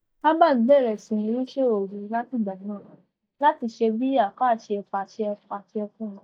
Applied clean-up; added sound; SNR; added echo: neural mask model DeepFilterNet 3.